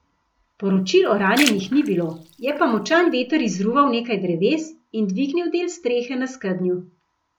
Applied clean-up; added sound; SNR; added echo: none; Splash, splatter; 11 dB; none.